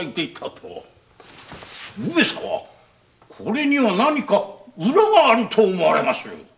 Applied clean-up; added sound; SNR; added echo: none; none; none; none.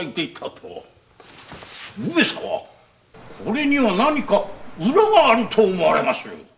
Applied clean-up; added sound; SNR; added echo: none; Cricket; 15 dB; none.